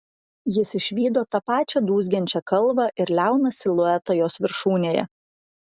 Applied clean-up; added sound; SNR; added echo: none; none; none; none.